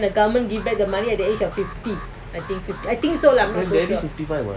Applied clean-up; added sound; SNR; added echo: none; Alarm; 18 dB; none.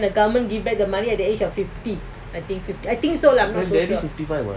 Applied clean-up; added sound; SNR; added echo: none; none; none; none.